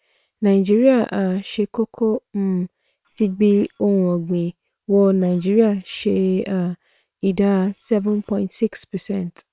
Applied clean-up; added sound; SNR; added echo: neural separator model SepFormer WHAM!.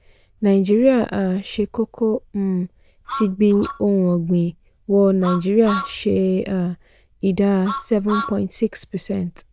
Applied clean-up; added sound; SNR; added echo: neural diffusion model UNIVERSE++.